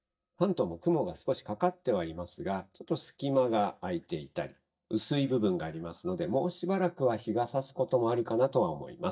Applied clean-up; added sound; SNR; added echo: neural mask model DeepFilterNet 3.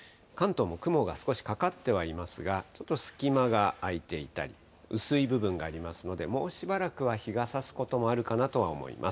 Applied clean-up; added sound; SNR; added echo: none; none; none; none.